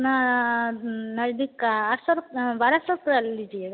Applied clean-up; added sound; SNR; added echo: none; none; none; none.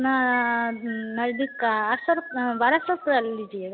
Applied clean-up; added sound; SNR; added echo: none; Keyboard (musical); 14 dB; none.